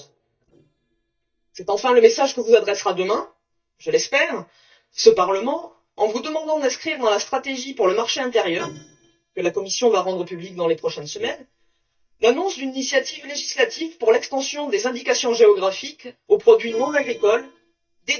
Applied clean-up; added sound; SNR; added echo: neural mask model DeepFilterNet 3.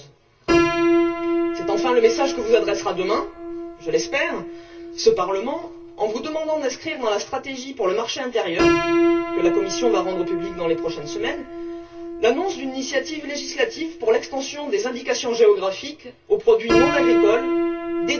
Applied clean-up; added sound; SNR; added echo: none; Piano; 2 dB; reverberation time 0.2 s.